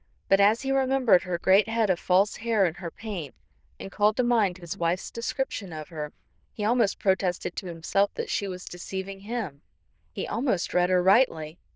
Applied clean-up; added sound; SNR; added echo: neural diffusion model UNIVERSE++.